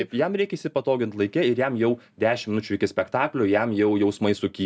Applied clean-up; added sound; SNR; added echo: none; none; none; none.